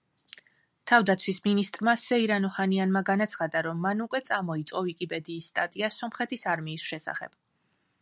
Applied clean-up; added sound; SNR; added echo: none; none; none; none.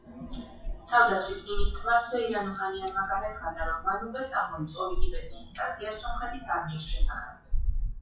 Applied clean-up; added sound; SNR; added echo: classical method WPE with log-MMSE.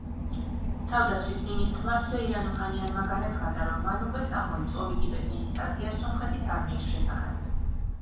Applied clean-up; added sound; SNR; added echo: none; Engine / Boat, Water vehicle; -4 dB; reverberation time 0.7 s.